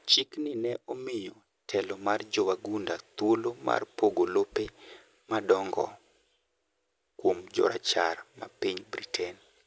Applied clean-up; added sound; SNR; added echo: none; none; none; none.